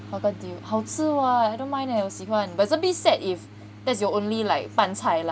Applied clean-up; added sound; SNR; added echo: none; none; none; none.